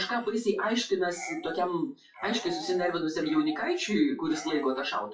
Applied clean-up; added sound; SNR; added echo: classical method WPE with log-MMSE.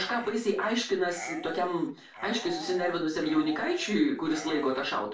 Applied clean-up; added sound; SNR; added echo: none; Dog; 15 dB; reverberation time 0.3 s.